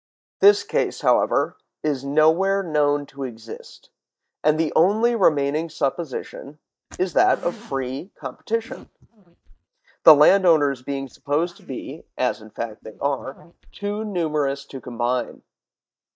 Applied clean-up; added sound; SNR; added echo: neural mask model DeepFilterNet 3.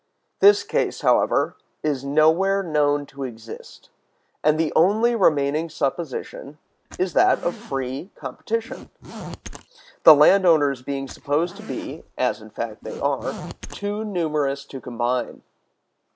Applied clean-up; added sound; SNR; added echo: none; Zipper (clothing); 16 dB; none.